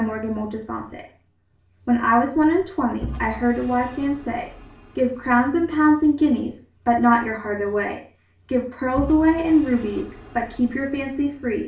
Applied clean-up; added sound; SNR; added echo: none; Engine / Vehicle; 18 dB; reverberation time 0.4 s.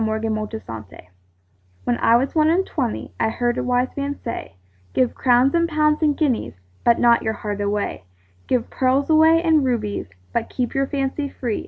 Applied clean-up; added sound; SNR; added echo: none; none; none; none.